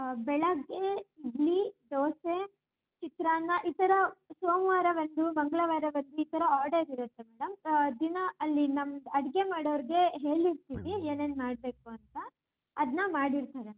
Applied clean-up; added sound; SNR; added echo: none; Guitar; 18 dB; none.